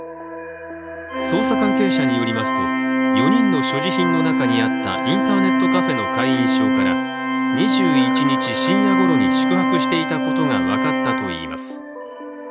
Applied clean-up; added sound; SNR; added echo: none; Organ; -5 dB; none.